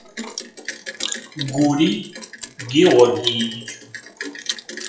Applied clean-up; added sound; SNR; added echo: classical method WPE with log-MMSE.